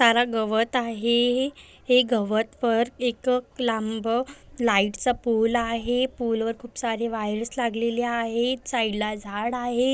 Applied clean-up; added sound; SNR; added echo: none; none; none; none.